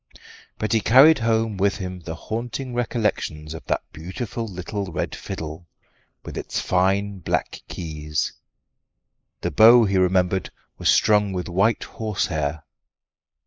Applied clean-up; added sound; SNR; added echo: neural mask model Resemble Enhance denoiser.